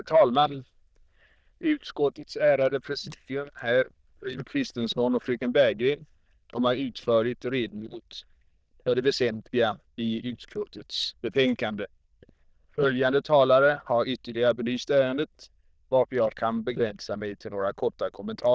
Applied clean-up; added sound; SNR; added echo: neural diffusion model UNIVERSE++.